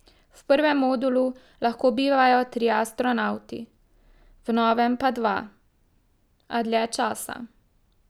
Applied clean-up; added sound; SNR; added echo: none; none; none; none.